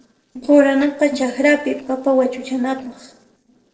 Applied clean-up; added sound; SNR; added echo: neural separator model SepFormer DNS4.